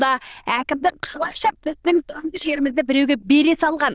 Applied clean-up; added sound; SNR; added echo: neural diffusion model UNIVERSE++.